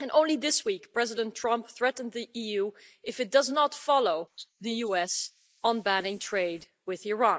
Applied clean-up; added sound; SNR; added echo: neural mask model Resemble Enhance denoiser.